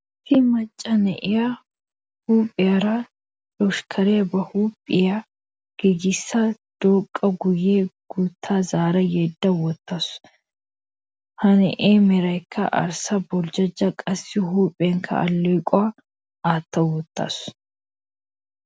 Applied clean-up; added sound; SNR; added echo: none; none; none; none.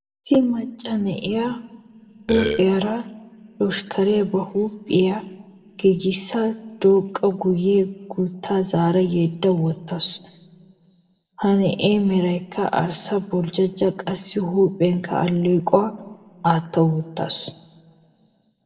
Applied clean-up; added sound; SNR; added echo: none; Burping, eructation; 0 dB; reverberation time 1.0 s.